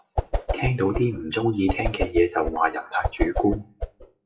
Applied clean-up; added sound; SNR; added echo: classical method WPE with log-MMSE.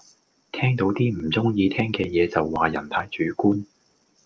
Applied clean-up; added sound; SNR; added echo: none; none; none; none.